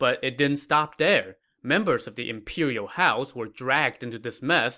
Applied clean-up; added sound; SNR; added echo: none; none; none; none.